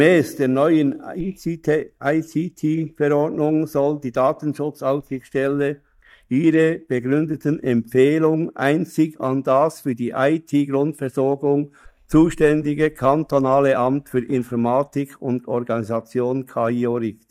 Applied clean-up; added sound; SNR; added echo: neural mask model DeepFilterNet 3.